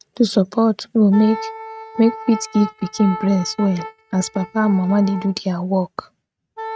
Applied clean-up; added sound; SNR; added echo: neural mask model RNNoise.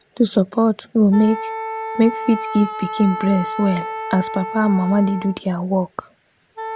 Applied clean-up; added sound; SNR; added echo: none; Wind instrument, woodwind instrument; 10 dB; none.